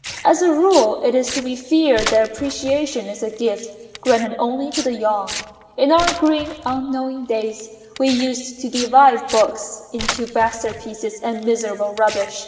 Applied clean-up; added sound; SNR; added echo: none; Tearing; 13 dB; reverberation time 1.6 s.